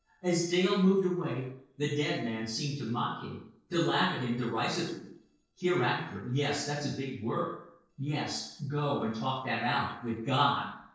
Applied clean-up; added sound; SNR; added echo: neural separator model SepFormer DNS4.